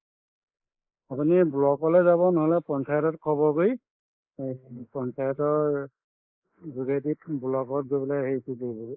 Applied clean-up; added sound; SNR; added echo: neural mask model Resemble Enhance denoiser.